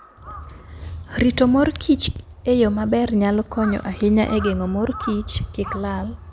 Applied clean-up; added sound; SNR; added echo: none; Crow; 18 dB; none.